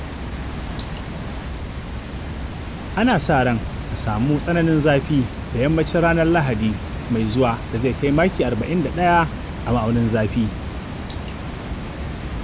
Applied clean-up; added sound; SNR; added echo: none; Water; 7 dB; none.